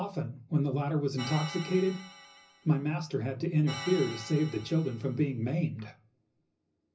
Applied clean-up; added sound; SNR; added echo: none; Organ; 14 dB; reverberation time 0.4 s.